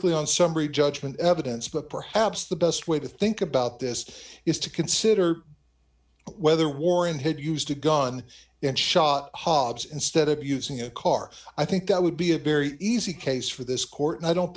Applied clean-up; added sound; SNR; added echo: none; none; none; none.